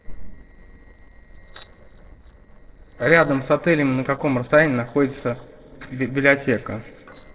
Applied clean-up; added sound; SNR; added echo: neural separator model SepFormer DNS4.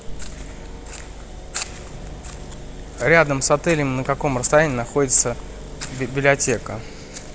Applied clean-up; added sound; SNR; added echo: none; none; none; none.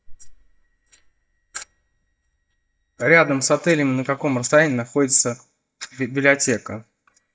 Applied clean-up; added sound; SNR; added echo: neural mask model DeepFilterNet 3.